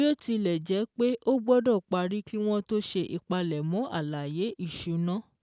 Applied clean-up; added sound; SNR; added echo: none; none; none; none.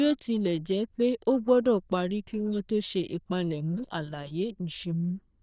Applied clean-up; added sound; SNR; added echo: neural diffusion model UNIVERSE++.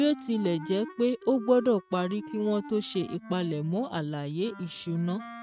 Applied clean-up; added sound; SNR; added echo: neural mask model RNNoise.